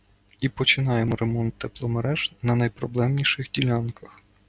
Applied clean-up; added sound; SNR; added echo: none; none; none; none.